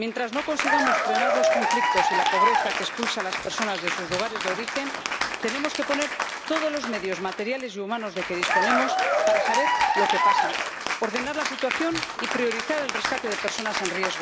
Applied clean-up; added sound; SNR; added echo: none; Applause / Cheering; -4 dB; none.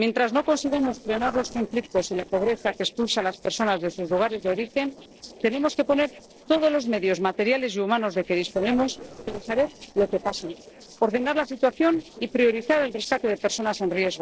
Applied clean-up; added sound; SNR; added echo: neural separator model SepFormer DNS4.